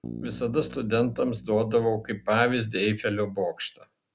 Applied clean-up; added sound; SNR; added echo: none; Bass guitar; 17 dB; none.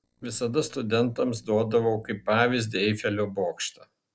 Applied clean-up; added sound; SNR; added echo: neural separator model SepFormer DNS4.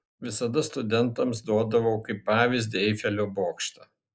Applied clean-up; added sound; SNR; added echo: neural mask model Resemble Enhance denoiser.